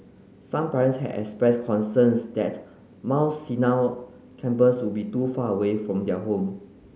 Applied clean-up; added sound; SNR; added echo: none; none; none; none.